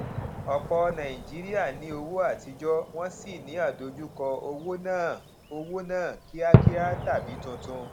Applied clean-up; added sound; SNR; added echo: none; Fireworks; 0 dB; none.